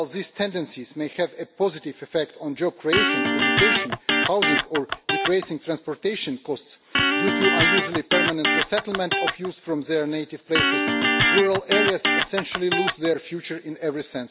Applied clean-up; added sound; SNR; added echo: none; Electric guitar; -4 dB; none.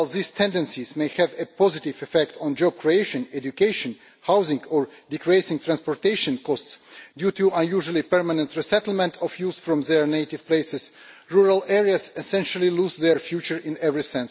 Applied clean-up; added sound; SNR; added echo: none; none; none; none.